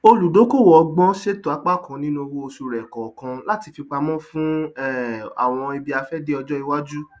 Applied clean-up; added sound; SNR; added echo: none; none; none; none.